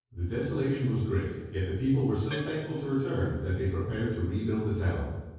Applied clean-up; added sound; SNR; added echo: none; Gong; 15 dB; reverberation time 1.3 s.